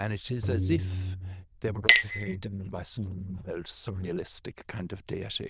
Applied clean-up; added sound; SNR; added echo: neural diffusion model UNIVERSE++.